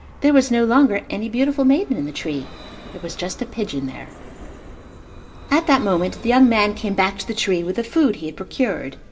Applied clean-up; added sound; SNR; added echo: none; Vehicle; 19 dB; reverberation time 0.4 s.